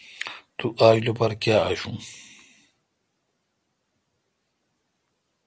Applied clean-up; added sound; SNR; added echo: none; none; none; none.